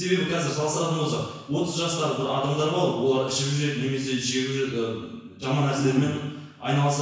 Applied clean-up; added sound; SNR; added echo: none; none; none; reverberation time 1.1 s.